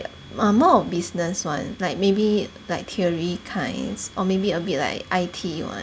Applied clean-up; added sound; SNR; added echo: none; none; none; none.